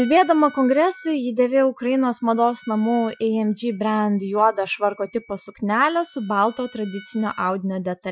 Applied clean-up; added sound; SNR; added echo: classical method Wiener filter.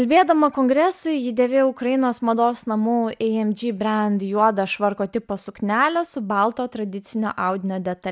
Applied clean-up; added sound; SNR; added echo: none; none; none; none.